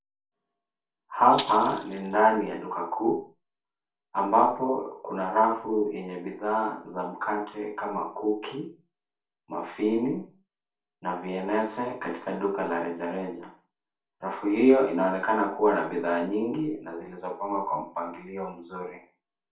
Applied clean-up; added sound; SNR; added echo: none; Rattle (instrument); 14 dB; reverberation time 0.4 s.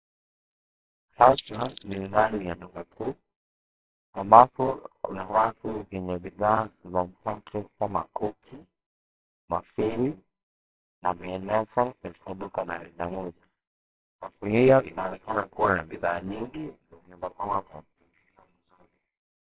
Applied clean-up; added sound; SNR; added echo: neural separator model SepFormer WHAMR!.